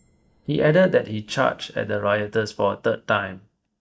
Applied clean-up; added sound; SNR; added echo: neural mask model DeepFilterNet 3.